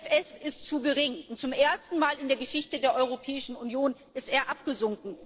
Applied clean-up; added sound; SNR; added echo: neural separator model SepFormer DNS4.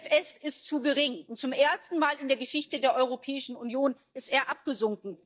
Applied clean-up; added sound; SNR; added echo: neural mask model DeepFilterNet 3.